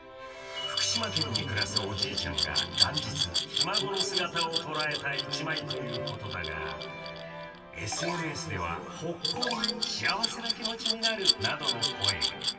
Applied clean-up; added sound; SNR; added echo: none; Glass; -1 dB; reverberation time 2.6 s.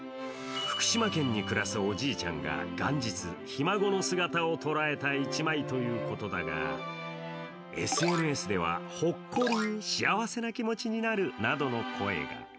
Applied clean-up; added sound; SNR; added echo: none; none; none; none.